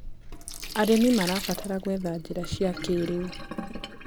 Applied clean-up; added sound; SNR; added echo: none; Sink (filling or washing); 9 dB; none.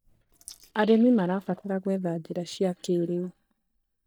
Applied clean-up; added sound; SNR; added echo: neural mask model DeepFilterNet 3.